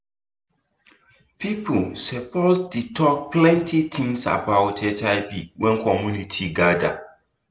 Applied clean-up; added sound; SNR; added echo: none; none; none; none.